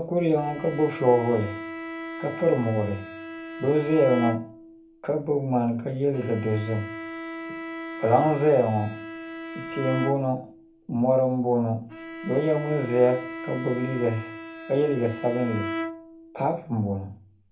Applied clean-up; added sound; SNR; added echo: none; Bowed string instrument; 11 dB; reverberation time 0.3 s.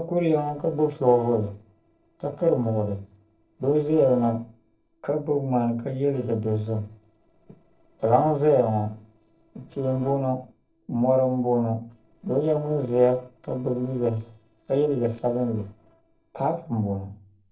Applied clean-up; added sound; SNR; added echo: neural separator model SepFormer DNS4.